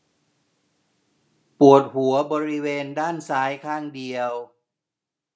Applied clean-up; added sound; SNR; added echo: none; none; none; none.